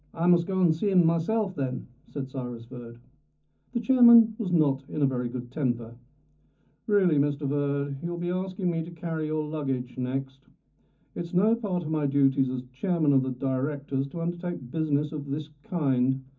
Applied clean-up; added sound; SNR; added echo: none; none; none; reverberation time 0.3 s.